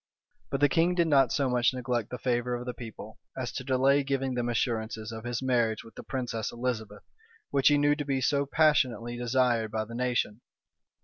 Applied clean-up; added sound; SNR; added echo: none; none; none; none.